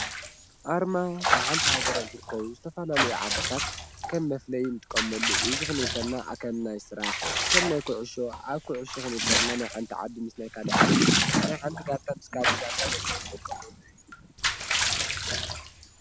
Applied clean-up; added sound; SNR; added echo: none; Bathtub (filling or washing) / Water / Liquid; -2 dB; none.